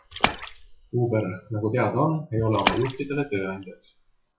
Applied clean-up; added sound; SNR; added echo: classical method WPE with log-MMSE.